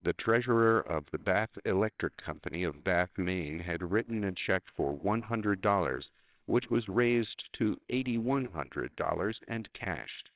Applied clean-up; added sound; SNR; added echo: neural separator model SepFormer WHAMR!.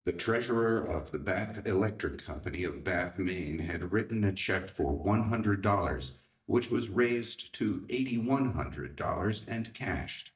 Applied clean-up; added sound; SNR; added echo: neural mask model DeepFilterNet 3.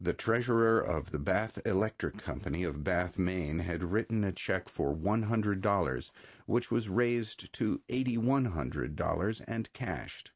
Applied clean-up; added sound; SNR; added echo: none; none; none; none.